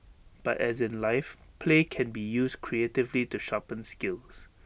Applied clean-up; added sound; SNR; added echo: none; none; none; none.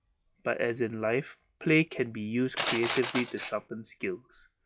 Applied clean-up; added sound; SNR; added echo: classical method log-MMSE.